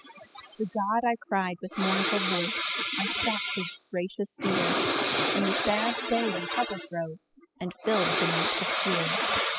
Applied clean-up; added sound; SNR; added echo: classical method spectral subtraction.